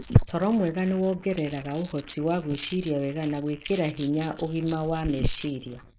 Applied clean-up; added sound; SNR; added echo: neural mask model Resemble Enhance denoiser.